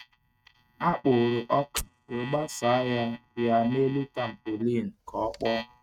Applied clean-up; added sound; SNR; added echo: neural mask model RNNoise.